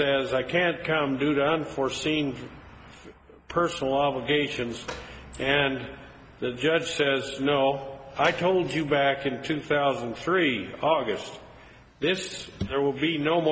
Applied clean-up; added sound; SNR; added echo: none; Door; 15 dB; none.